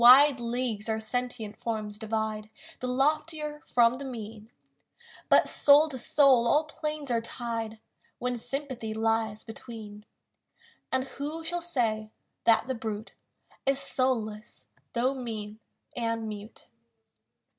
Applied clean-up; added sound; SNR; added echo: none; none; none; none.